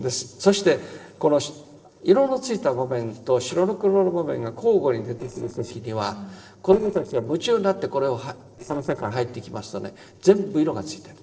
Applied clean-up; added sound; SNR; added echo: neural separator model SepFormer DNS4.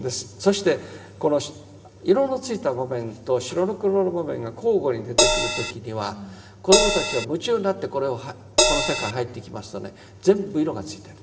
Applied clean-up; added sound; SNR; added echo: none; Crash cymbal; -5 dB; reverberation time 1.6 s.